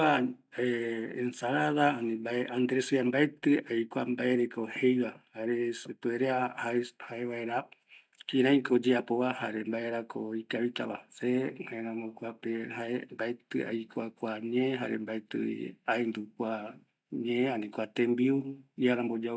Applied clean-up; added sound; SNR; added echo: none; none; none; none.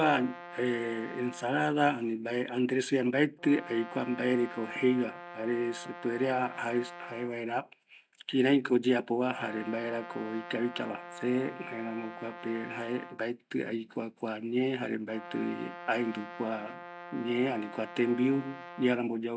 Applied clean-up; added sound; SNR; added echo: none; Brass instrument; 15 dB; none.